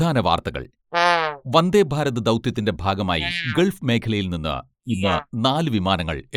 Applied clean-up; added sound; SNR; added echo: neural mask model Resemble Enhance denoiser.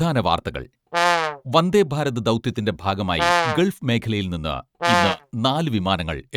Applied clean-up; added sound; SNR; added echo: neural mask model RNNoise.